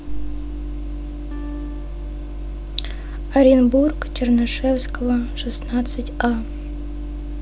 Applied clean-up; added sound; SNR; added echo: none; Acoustic guitar; 18 dB; none.